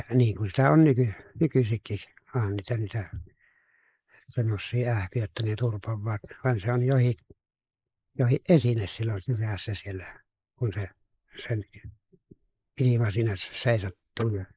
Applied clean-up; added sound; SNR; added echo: neural mask model Resemble Enhance denoiser.